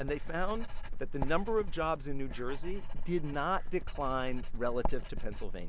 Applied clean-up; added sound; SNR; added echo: none; Writing; -1 dB; none.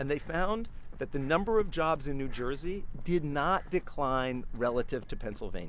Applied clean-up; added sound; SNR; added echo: none; none; none; none.